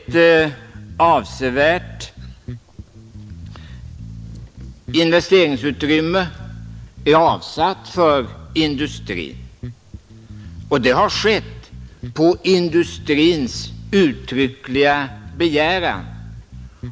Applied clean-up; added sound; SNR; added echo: none; Bass guitar; 16 dB; none.